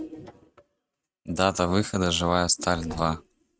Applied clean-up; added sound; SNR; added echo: neural mask model RNNoise.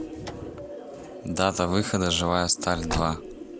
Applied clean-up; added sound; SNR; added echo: none; Car; 13 dB; none.